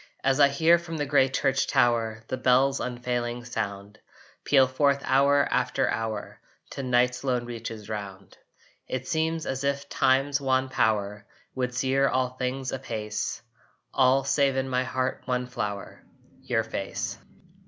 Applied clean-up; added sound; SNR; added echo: none; none; none; none.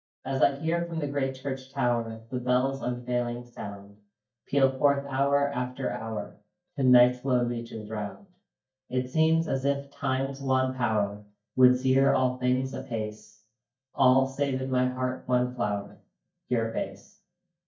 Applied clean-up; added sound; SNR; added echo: neural mask model DeepFilterNet 3.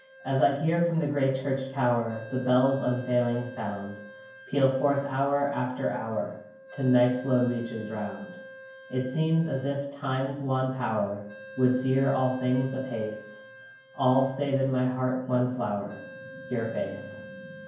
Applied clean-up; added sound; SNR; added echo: none; Wind instrument, woodwind instrument; 18 dB; reverberation time 0.9 s.